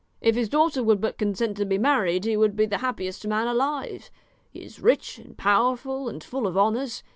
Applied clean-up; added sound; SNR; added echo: none; none; none; none.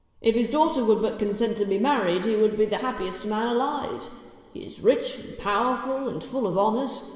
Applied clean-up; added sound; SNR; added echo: none; none; none; reverberation time 2.9 s.